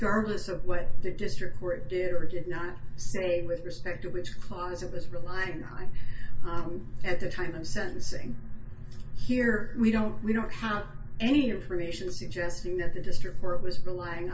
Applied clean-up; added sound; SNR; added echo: none; none; none; reverberation time 0.2 s.